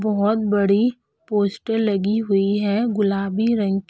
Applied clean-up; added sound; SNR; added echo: none; none; none; none.